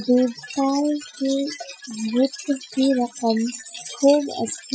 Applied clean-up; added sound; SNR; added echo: classical method Wiener filter.